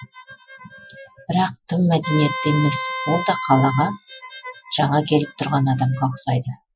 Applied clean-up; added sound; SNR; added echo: classical method Wiener filter.